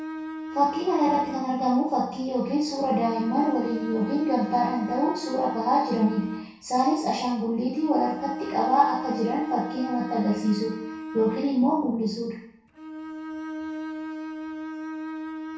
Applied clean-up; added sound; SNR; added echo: none; Bowed string instrument; 10 dB; reverberation time 0.6 s.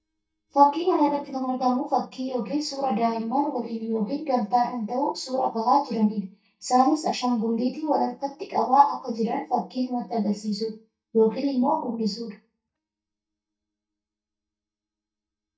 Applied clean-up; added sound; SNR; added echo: neural mask model DeepFilterNet 3.